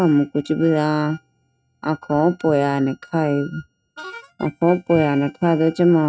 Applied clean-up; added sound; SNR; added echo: neural mask model RNNoise.